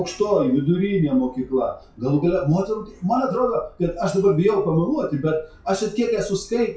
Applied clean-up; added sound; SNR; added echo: classical method WPE with log-MMSE.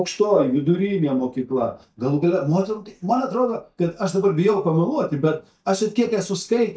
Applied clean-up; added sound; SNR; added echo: neural mask model DeepFilterNet 3.